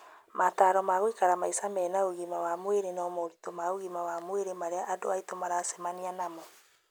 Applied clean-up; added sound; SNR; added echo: none; none; none; none.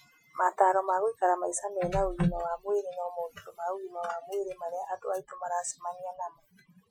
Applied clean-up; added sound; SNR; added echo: classical method Wiener filter.